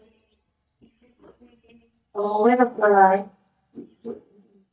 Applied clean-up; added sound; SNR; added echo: neural mask model DeepFilterNet 3.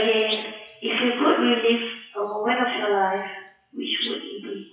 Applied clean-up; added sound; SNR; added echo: classical method WPE with log-MMSE.